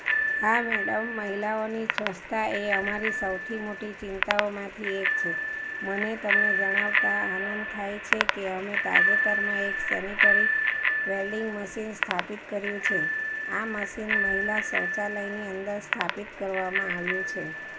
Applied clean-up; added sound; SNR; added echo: none; Bicycle bell; -4 dB; none.